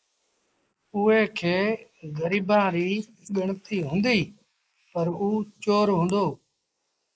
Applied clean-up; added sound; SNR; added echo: neural mask model Resemble Enhance denoiser.